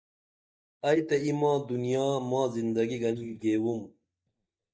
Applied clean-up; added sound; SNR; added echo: neural mask model DeepFilterNet 3.